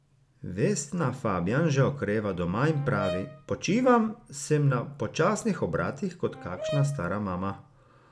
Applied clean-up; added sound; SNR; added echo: none; Brass instrument; 11 dB; none.